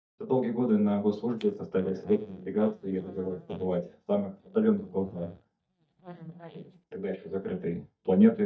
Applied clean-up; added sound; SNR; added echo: neural mask model DeepFilterNet 3.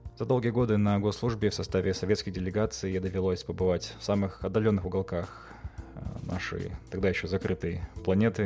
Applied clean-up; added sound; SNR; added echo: none; none; none; none.